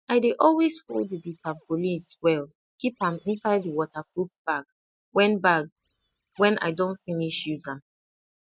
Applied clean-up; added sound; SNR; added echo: neural mask model DeepFilterNet 3.